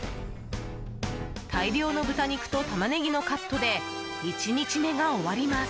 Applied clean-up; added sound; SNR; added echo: none; Explosion; 18 dB; none.